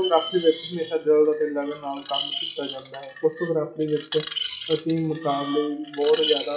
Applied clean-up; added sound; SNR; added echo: classical method WPE with log-MMSE.